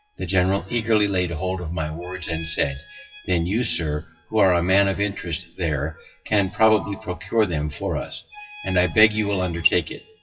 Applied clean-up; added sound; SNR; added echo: classical method WPE with log-MMSE.